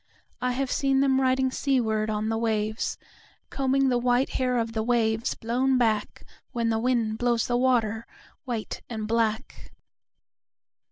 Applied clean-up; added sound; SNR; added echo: none; none; none; none.